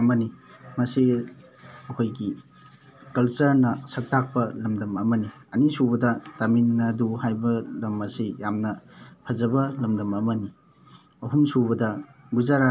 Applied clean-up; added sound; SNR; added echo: none; none; none; none.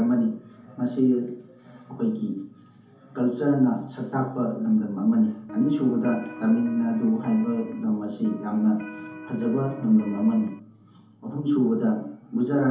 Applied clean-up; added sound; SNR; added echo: none; Electric guitar; 15 dB; reverberation time 0.6 s.